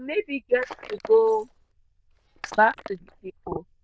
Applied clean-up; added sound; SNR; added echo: neural diffusion model UNIVERSE++.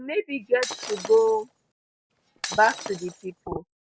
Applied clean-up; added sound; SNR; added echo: none; Shatter; 12 dB; none.